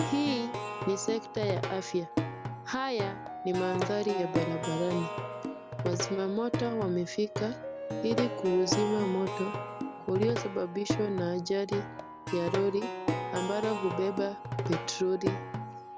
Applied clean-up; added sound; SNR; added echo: none; Plucked string instrument; 3 dB; none.